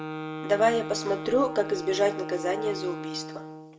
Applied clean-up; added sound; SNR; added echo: none; Wind instrument, woodwind instrument; 8 dB; reverberation time 0.6 s.